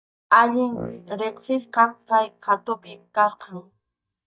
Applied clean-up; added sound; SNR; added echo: neural mask model DeepFilterNet 3.